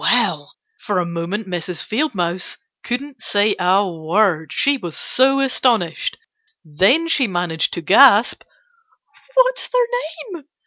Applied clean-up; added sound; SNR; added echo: none; none; none; none.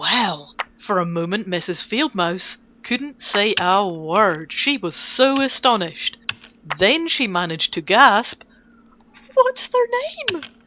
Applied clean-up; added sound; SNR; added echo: none; Computer keyboard + Clapping; 17 dB; none.